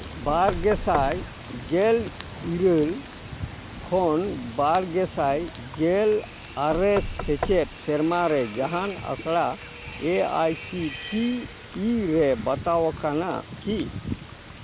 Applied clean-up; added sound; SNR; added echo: none; Knock / Wood + Rain / Train; 11 dB; none.